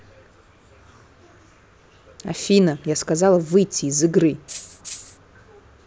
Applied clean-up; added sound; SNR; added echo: none; Rattle (instrument); 14 dB; none.